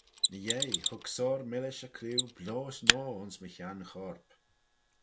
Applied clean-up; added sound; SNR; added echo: none; Mechanisms; -3 dB; none.